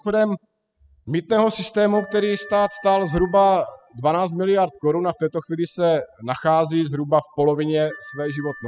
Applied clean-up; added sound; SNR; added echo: classical method spectral subtraction.